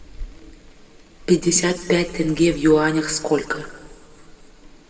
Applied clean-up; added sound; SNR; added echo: none; Rain; 17 dB; reverberation time 1.5 s.